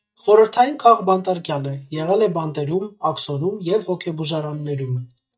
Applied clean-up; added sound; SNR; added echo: neural mask model DeepFilterNet 3.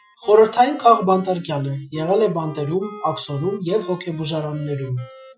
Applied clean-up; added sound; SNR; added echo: classical method Wiener filter.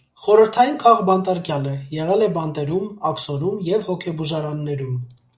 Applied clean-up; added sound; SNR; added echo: none; none; none; none.